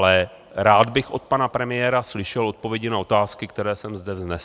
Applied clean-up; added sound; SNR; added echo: none; none; none; none.